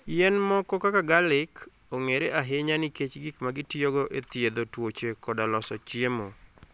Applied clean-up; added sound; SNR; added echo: none; none; none; none.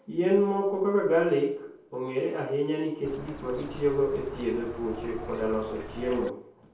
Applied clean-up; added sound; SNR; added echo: none; Bird; 12 dB; reverberation time 0.7 s.